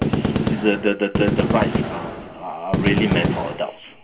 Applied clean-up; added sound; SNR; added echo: none; Gunshot, gunfire; -2 dB; reverberation time 0.2 s.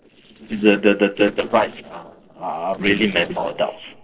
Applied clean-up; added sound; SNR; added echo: neural separator model SepFormer DNS4.